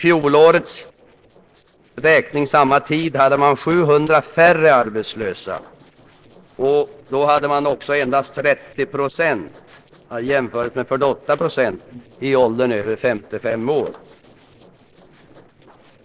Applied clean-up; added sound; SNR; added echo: neural separator model SepFormer DNS4.